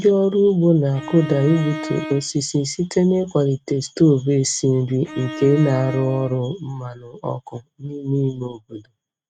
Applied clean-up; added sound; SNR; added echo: neural mask model RNNoise.